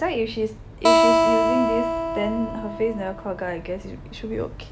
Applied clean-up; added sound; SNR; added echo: none; Acoustic guitar; -4 dB; none.